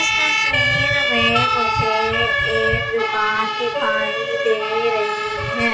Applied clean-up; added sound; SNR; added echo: none; Siren; -3 dB; reverberation time 0.2 s.